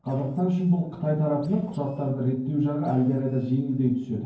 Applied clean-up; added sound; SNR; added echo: neural separator model SepFormer DNS4.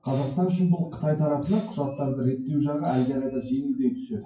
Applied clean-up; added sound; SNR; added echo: classical method WPE with log-MMSE.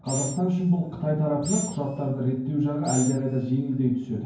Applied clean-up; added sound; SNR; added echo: none; Animal; 12 dB; reverberation time 0.9 s.